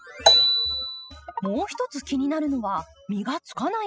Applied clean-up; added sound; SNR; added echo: classical method spectral subtraction.